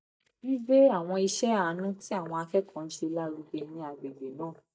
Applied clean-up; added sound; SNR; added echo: neural mask model DeepFilterNet 3.